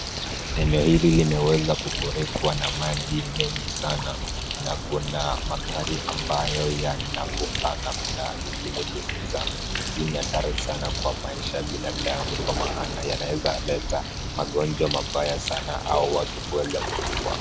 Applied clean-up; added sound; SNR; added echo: none; Bird; 2 dB; none.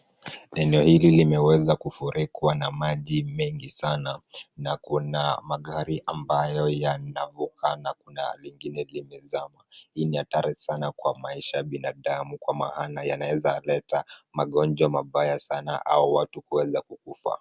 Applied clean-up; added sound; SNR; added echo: none; none; none; none.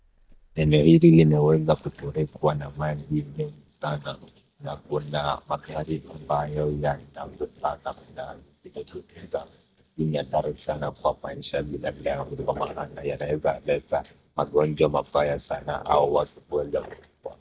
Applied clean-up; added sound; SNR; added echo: neural mask model DeepFilterNet 3.